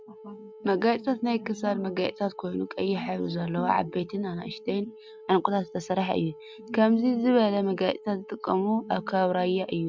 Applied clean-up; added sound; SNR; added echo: none; Wind instrument, woodwind instrument; 20 dB; none.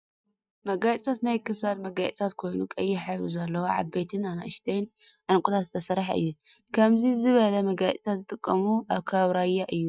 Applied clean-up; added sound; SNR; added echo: neural mask model DeepFilterNet 3.